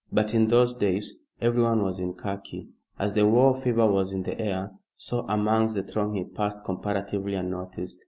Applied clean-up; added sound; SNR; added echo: none; none; none; none.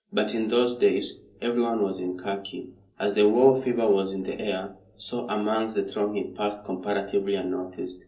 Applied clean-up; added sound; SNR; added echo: none; none; none; reverberation time 0.3 s.